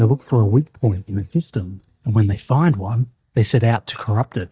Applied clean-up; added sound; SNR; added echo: neural mask model DeepFilterNet 3.